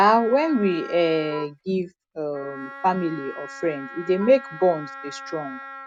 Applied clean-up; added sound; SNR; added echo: none; Wind instrument, woodwind instrument; 15 dB; none.